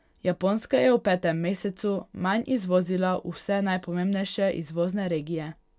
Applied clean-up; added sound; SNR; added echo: none; none; none; none.